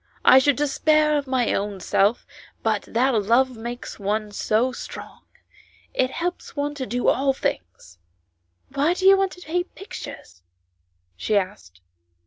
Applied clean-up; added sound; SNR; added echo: none; none; none; none.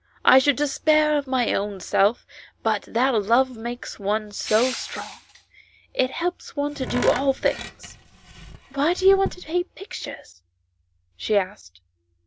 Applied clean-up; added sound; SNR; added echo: none; Crushing + Tools; 11 dB; none.